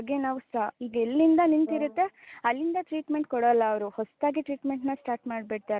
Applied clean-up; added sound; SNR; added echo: none; Brass instrument; 17 dB; none.